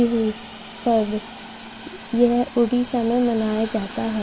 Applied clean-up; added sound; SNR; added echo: none; Hiss; 15 dB; none.